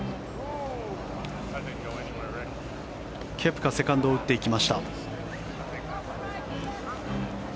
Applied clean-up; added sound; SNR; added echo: none; Guitar; 11 dB; none.